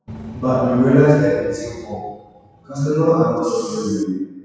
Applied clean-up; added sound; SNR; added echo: classical method WPE with log-MMSE.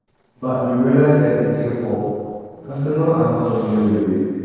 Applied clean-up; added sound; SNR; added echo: neural separator model SepFormer DNS4.